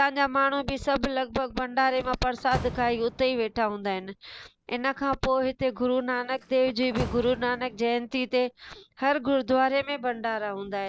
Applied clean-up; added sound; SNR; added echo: none; Slam; 17 dB; none.